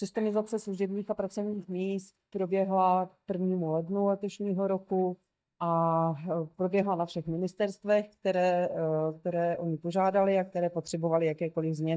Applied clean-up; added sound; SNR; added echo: neural mask model DeepFilterNet 3.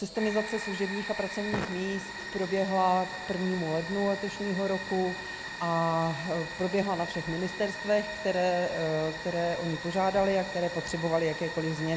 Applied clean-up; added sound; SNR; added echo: none; Fire; 9 dB; none.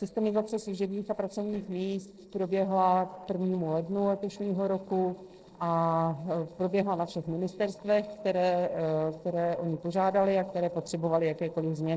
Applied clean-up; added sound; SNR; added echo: neural separator model SepFormer DNS4.